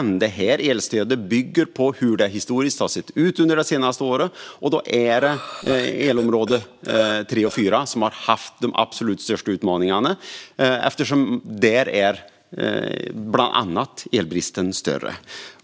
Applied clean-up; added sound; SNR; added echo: neural separator model SepFormer DNS4.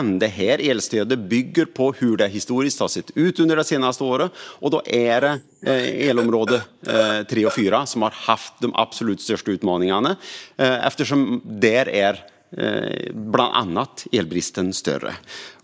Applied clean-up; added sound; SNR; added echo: neural mask model Resemble Enhance denoiser.